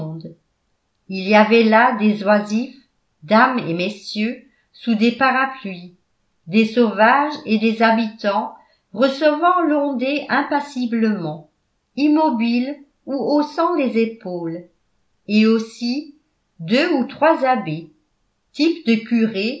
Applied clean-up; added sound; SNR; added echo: none; none; none; none.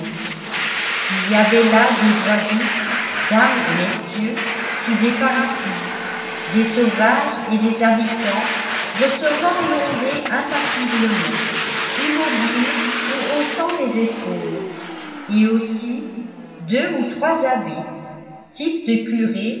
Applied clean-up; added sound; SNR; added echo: none; Domestic sounds, home sounds; 4 dB; reverberation time 2.6 s.